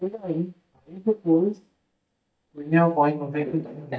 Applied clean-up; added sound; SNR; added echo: neural mask model DeepFilterNet 3.